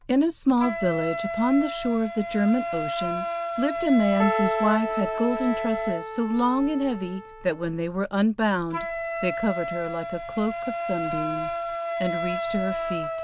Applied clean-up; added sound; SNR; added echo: none; Wind instrument, woodwind instrument + Keyboard (musical); 4 dB; none.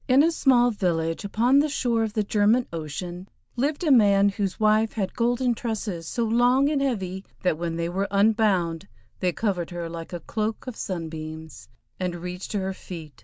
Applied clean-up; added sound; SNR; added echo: none; none; none; none.